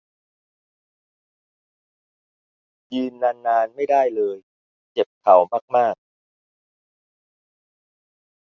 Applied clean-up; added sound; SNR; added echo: none; none; none; none.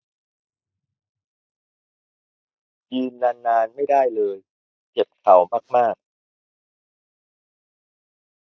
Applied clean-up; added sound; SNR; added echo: neural mask model Resemble Enhance denoiser.